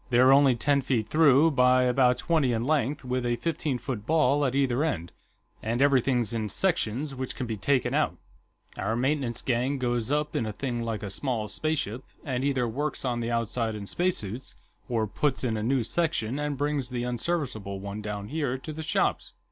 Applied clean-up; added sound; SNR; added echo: none; none; none; none.